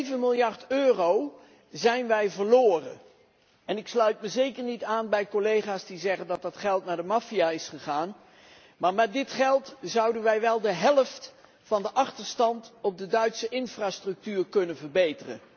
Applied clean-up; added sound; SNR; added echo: none; none; none; none.